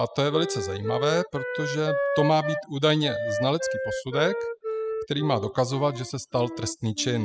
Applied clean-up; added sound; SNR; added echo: classical method spectral subtraction.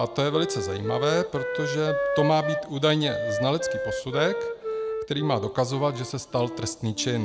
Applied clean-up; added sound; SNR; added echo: none; Wind instrument, woodwind instrument; 4 dB; none.